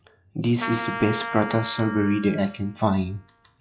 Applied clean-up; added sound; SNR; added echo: classical method log-MMSE.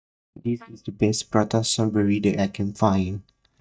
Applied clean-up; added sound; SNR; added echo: neural mask model DeepFilterNet 3.